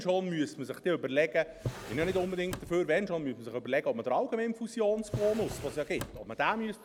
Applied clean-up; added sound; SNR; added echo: none; Drawer open or close; 11 dB; none.